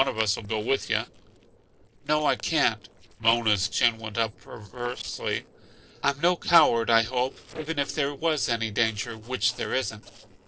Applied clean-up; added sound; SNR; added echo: neural separator model SepFormer DNS4.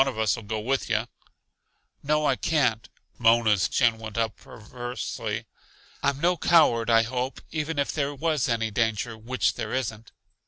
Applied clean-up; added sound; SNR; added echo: none; none; none; none.